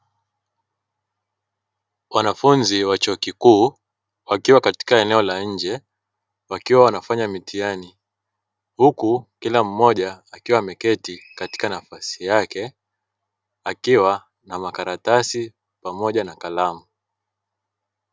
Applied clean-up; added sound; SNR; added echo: none; none; none; none.